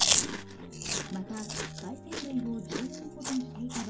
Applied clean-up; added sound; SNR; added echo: none; Chewing, mastication; -4 dB; reverberation time 0.3 s.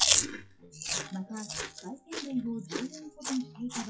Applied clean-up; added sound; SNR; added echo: classical method WPE with log-MMSE.